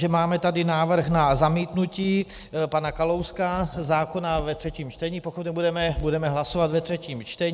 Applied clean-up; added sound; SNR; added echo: none; none; none; none.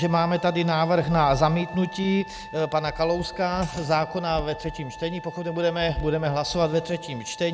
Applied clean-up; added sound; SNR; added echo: none; Liquid + Trumpet; 16 dB; none.